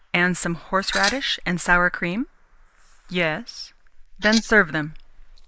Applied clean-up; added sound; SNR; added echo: neural mask model Resemble Enhance denoiser.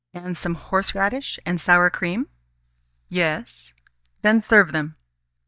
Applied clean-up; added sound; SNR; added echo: neural mask model DeepFilterNet 3.